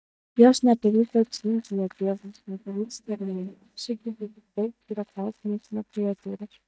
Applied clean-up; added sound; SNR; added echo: neural mask model DeepFilterNet 3.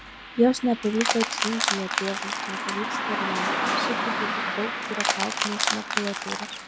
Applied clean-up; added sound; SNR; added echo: none; Crushing + Car passing by; -1 dB; none.